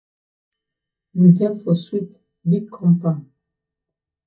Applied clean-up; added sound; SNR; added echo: neural mask model DeepFilterNet 3.